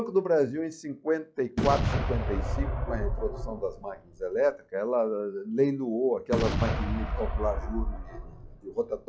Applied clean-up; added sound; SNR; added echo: classical method log-MMSE.